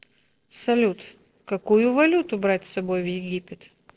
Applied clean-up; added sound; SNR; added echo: neural separator model SepFormer DNS4.